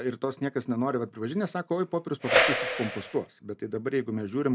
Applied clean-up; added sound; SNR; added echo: none; Whoosh, swoosh, swish; -4 dB; none.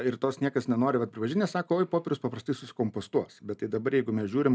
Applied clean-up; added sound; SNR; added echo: none; none; none; none.